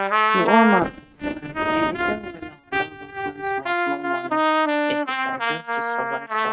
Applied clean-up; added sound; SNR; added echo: neural mask model RNNoise.